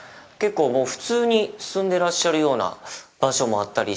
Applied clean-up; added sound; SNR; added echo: neural mask model Resemble Enhance denoiser.